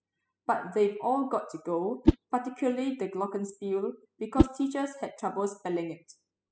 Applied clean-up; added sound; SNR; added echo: classical method spectral subtraction.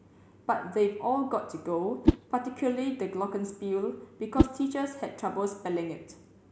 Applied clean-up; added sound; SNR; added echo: none; Whoosh, swoosh, swish; 1 dB; none.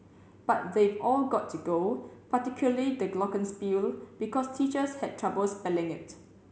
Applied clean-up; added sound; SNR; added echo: none; none; none; none.